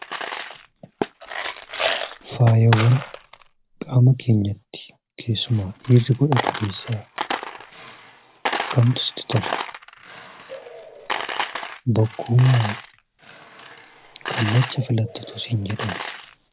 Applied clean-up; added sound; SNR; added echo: none; Coin (dropping); 9 dB; none.